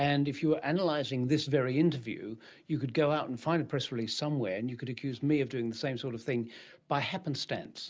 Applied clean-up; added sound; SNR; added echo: neural mask model Resemble Enhance denoiser.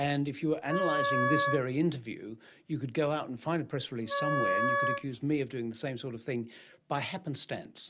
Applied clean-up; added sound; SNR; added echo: none; Wind instrument, woodwind instrument; -2 dB; none.